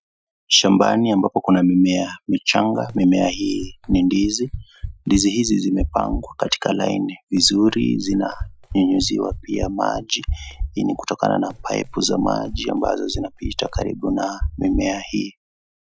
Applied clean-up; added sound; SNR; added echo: classical method Wiener filter.